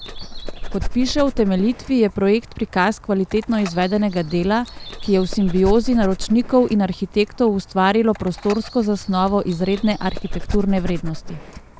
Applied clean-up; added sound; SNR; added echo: none; Dog; 9 dB; none.